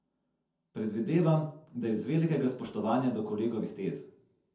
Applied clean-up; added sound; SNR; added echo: none; none; none; reverberation time 0.5 s.